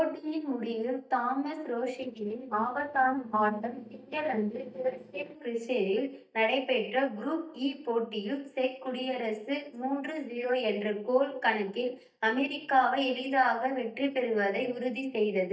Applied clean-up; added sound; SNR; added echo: neural mask model DeepFilterNet 3.